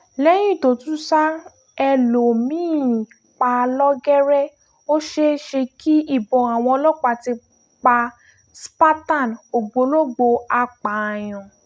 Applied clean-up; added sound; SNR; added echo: none; none; none; none.